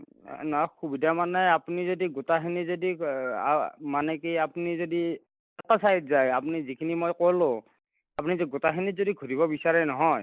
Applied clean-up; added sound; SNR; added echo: neural mask model Resemble Enhance denoiser.